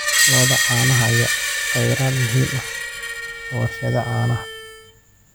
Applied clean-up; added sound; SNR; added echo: none; Screech; 0 dB; none.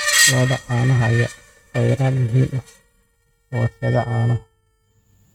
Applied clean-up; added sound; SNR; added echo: neural mask model RNNoise.